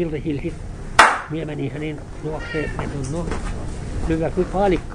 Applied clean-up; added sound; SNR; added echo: none; Meow / Clapping; -2 dB; none.